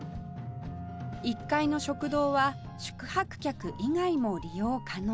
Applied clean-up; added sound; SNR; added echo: none; none; none; none.